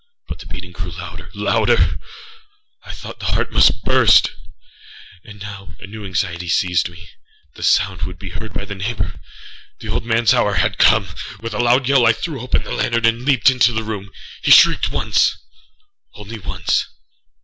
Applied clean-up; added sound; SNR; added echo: none; none; none; none.